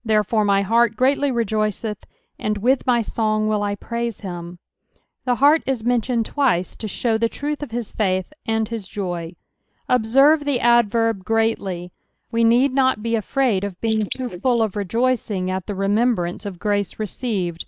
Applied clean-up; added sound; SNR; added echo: neural mask model Resemble Enhance denoiser.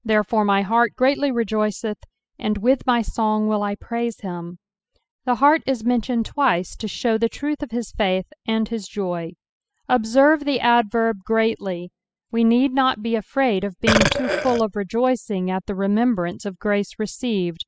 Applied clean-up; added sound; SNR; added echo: classical method spectral subtraction.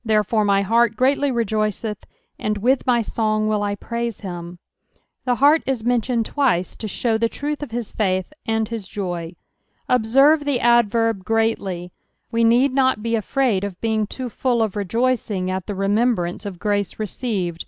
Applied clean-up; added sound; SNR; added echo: none; none; none; none.